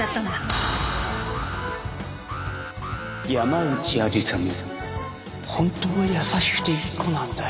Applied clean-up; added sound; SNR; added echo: none; Alarm; 11 dB; none.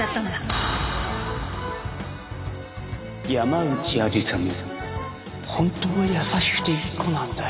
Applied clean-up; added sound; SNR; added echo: none; none; none; none.